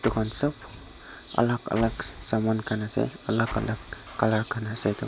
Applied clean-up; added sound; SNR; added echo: none; Explosion; 15 dB; none.